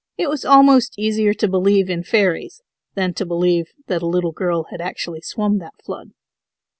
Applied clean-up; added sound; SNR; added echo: none; none; none; none.